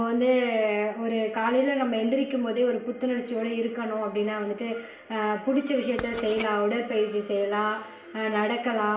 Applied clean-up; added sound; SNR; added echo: none; Writing; 14 dB; reverberation time 0.5 s.